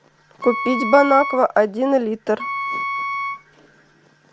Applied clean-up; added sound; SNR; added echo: none; Wind instrument, woodwind instrument; 7 dB; none.